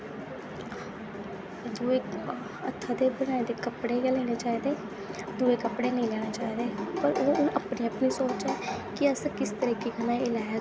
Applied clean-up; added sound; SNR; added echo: none; none; none; none.